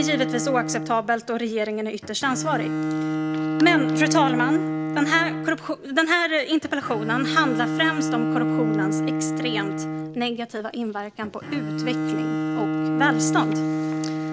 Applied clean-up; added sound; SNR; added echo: none; Bowed string instrument; 1 dB; none.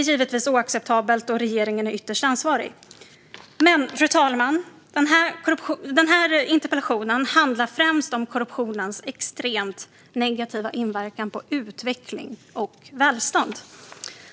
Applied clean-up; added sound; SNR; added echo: none; none; none; none.